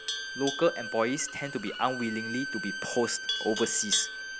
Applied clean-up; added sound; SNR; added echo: none; Bowed string instrument + Livestock, farm animals, working animals; 5 dB; none.